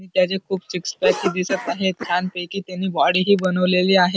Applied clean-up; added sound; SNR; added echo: none; Cough; 11 dB; none.